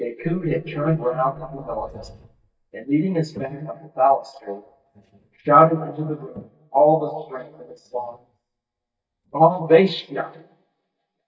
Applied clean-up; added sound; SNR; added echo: neural mask model DeepFilterNet 3.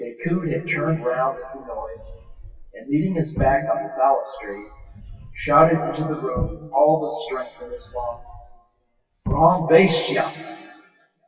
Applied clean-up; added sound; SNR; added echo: classical method WPE with log-MMSE.